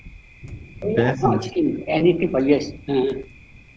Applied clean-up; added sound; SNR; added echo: none; Thunder; 20 dB; none.